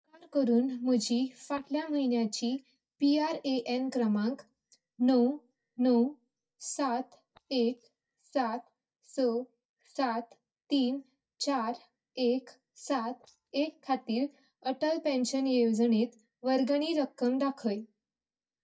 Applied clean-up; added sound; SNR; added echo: neural mask model DeepFilterNet 3.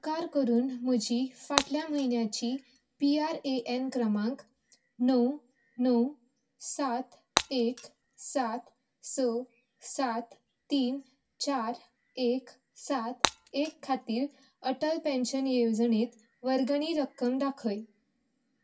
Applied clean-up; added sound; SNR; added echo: none; Shatter; 6 dB; reverberation time 0.2 s.